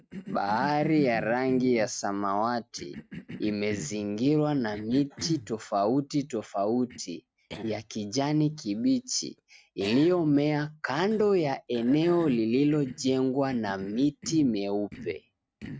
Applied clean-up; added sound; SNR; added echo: neural mask model RNNoise.